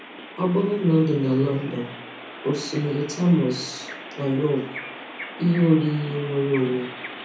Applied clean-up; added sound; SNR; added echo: none; Bird vocalization, bird call, bird song; 14 dB; reverberation time 0.6 s.